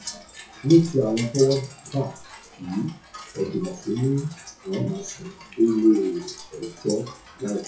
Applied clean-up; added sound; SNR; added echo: classical method WPE with log-MMSE.